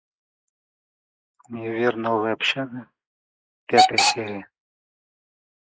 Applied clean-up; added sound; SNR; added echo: neural mask model Resemble Enhance denoiser.